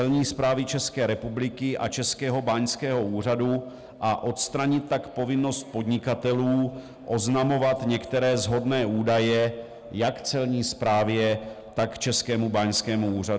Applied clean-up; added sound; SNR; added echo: none; none; none; none.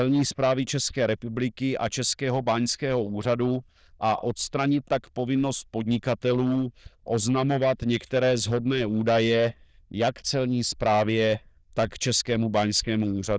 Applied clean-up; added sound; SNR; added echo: neural diffusion model UNIVERSE++.